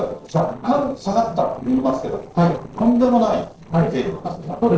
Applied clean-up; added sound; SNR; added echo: neural separator model SepFormer DNS4.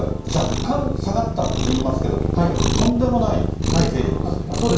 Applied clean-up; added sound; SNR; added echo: none; Cat; -1 dB; reverberation time 0.6 s.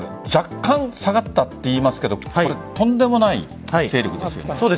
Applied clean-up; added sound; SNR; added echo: none; none; none; none.